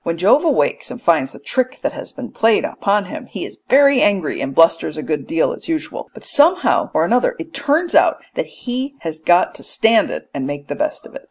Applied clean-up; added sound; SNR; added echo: none; none; none; none.